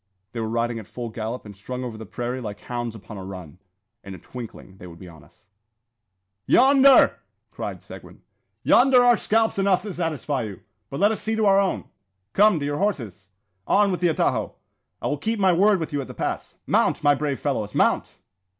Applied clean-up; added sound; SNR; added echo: none; none; none; none.